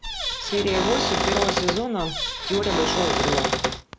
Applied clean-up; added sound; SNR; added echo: none; Cupboard open or close / Door; -2 dB; none.